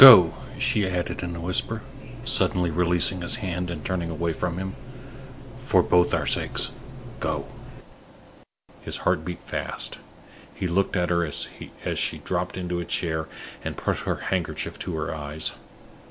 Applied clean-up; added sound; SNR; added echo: none; none; none; none.